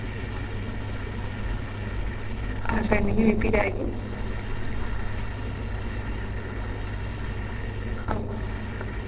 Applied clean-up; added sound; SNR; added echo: neural separator model SepFormer DNS4.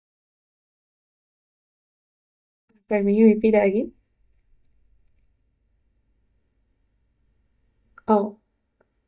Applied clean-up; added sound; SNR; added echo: neural mask model DeepFilterNet 3.